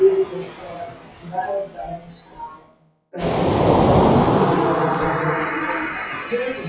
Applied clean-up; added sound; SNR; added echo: classical method WPE with log-MMSE.